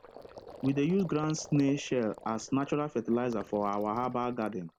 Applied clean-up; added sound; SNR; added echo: none; Gurgling; 19 dB; none.